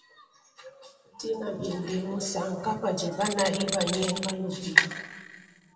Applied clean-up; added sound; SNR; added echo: none; Tools; 3 dB; reverberation time 1.7 s.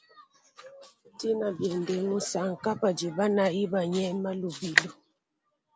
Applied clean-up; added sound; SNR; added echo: none; none; none; none.